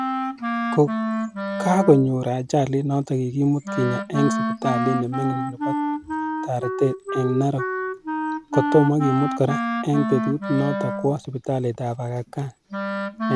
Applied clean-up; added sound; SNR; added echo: none; Wind instrument, woodwind instrument; 4 dB; none.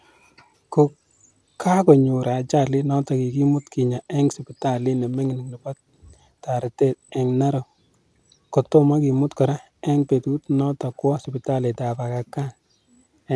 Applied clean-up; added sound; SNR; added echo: none; none; none; none.